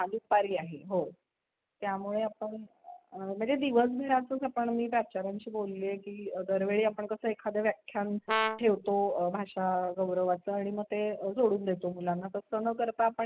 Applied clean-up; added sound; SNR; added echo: none; Brass instrument; 2 dB; none.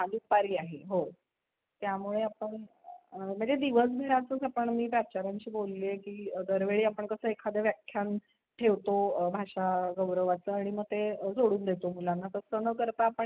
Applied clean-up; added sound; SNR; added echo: none; none; none; none.